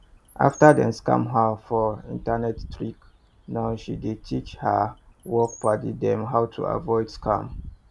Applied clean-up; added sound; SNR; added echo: none; Bird; 20 dB; none.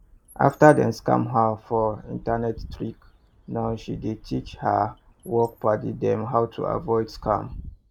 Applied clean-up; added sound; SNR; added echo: neural mask model Resemble Enhance denoiser.